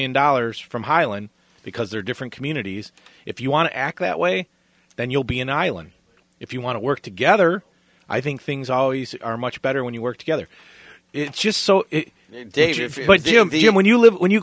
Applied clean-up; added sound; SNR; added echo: none; none; none; none.